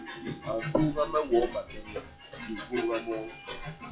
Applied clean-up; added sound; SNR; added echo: classical method log-MMSE.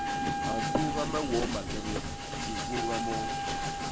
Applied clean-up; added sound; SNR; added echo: none; Train + Wind instrument, woodwind instrument; -3 dB; none.